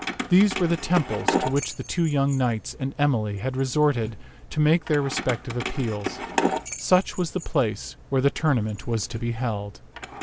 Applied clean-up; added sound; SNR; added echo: none; Keys jangling; 8 dB; none.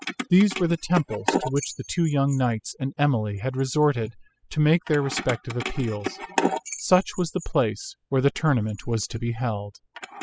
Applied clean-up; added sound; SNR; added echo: classical method spectral subtraction.